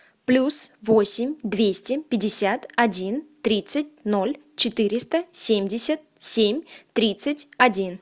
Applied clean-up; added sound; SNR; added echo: none; none; none; none.